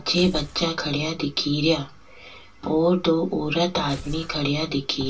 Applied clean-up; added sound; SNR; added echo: none; Tearing; 13 dB; reverberation time 0.1 s.